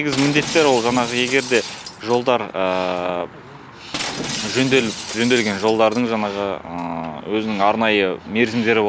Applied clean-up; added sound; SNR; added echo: none; Shatter; 11 dB; none.